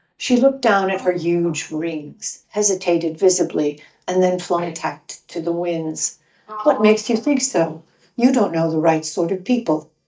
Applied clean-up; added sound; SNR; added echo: neural mask model DeepFilterNet 3.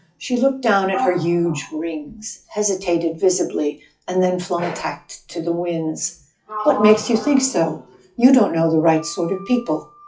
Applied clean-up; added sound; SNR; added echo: classical method WPE with log-MMSE.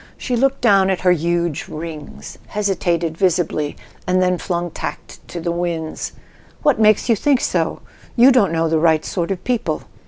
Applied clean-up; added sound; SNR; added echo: none; none; none; none.